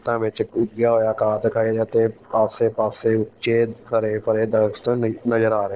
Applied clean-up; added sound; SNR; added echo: neural separator model SepFormer DNS4.